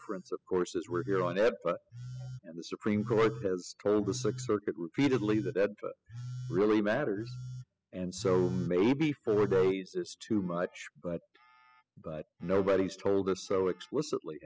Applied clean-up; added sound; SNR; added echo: classical method spectral subtraction.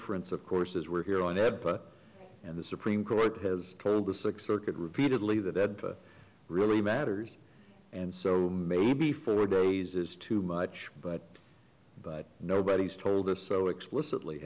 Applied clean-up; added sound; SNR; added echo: none; none; none; none.